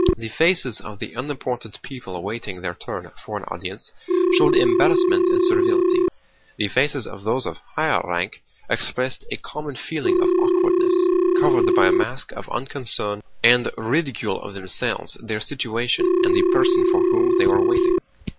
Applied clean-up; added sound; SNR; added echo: none; Telephone; -3 dB; none.